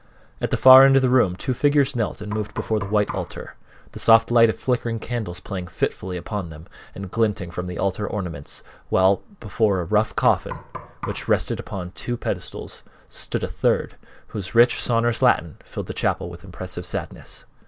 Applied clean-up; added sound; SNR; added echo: none; Knock; 15 dB; none.